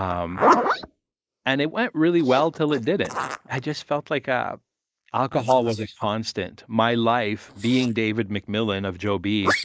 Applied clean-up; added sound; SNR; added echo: neural mask model Resemble Enhance denoiser.